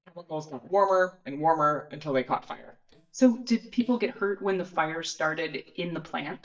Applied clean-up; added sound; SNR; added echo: neural mask model DeepFilterNet 3.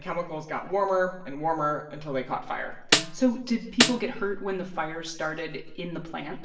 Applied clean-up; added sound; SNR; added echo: none; Snare drum; -2 dB; reverberation time 0.8 s.